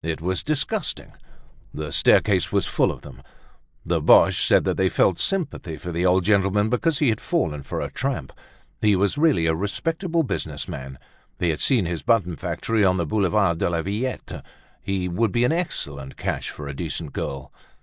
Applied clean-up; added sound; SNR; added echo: neural mask model DeepFilterNet 3.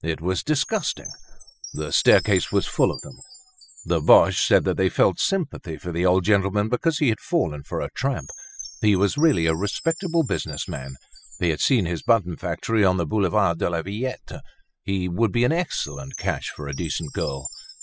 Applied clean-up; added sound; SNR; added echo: classical method spectral subtraction.